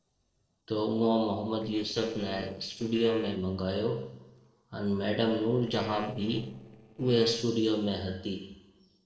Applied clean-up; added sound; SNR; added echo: neural separator model SepFormer DNS4.